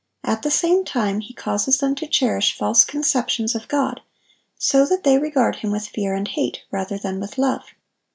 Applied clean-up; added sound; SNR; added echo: none; none; none; none.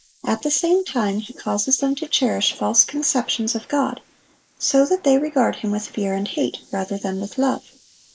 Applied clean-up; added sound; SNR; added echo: neural mask model Resemble Enhance denoiser.